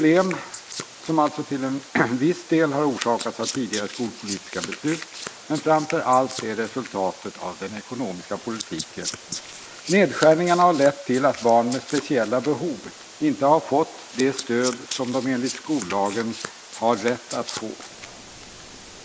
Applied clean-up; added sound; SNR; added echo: neural mask model Resemble Enhance denoiser.